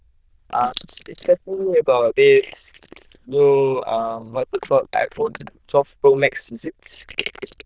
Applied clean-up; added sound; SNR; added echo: neural diffusion model UNIVERSE++.